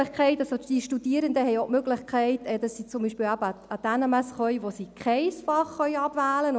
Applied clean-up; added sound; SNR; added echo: none; none; none; none.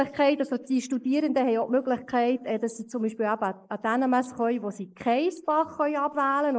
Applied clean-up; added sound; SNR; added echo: neural mask model Resemble Enhance denoiser.